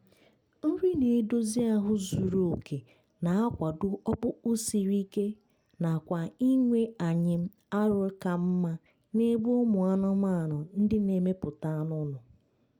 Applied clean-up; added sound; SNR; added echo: none; none; none; none.